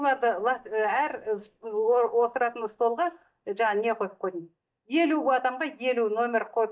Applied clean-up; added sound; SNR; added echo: neural mask model DeepFilterNet 3.